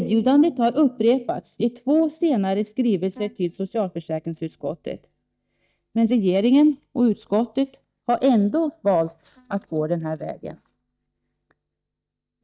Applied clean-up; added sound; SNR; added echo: neural mask model DeepFilterNet 3.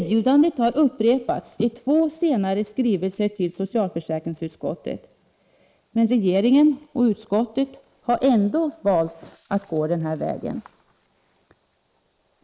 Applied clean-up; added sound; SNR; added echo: neural mask model Resemble Enhance denoiser.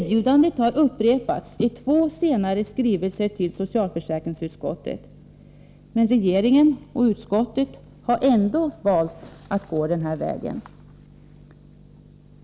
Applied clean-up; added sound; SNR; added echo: none; none; none; none.